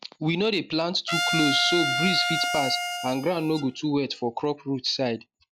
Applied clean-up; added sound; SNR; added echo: classical method log-MMSE.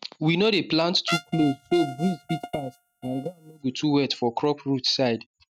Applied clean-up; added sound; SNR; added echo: neural mask model RNNoise.